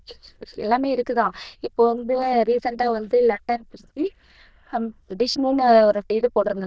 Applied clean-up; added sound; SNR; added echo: neural diffusion model UNIVERSE++.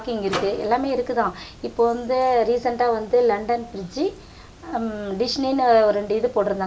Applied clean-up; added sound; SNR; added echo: none; Microwave oven; 11 dB; none.